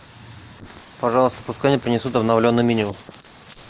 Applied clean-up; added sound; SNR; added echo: neural mask model Resemble Enhance denoiser.